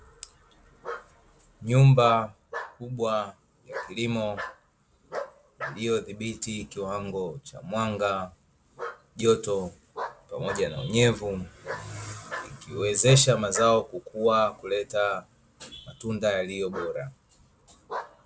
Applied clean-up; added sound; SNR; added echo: none; Bark; 15 dB; none.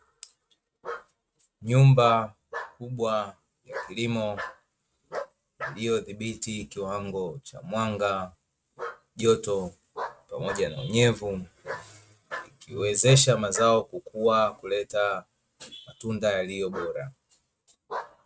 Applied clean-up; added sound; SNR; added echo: neural mask model RNNoise.